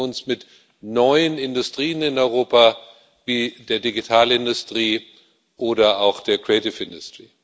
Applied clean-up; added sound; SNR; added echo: none; none; none; none.